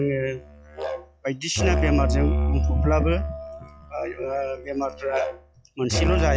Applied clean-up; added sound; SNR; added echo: classical method log-MMSE.